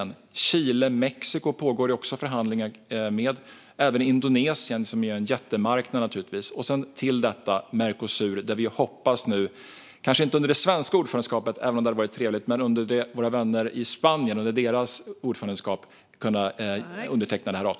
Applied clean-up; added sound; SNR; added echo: none; none; none; none.